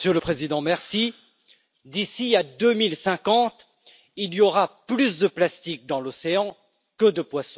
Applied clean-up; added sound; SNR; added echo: none; none; none; none.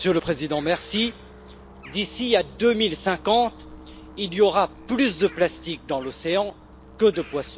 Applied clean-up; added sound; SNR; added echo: none; Bird vocalization, bird call, bird song + Musical instrument; 19 dB; none.